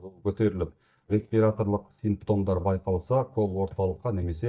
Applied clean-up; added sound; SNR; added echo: neural mask model DeepFilterNet 3.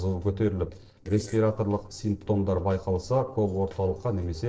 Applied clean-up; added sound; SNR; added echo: neural separator model SepFormer DNS4.